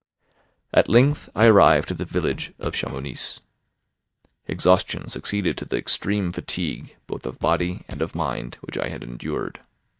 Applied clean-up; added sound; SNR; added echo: neural mask model DeepFilterNet 3.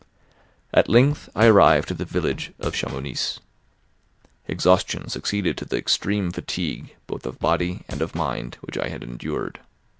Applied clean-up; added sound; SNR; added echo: none; Drum / Drum kit; 14 dB; none.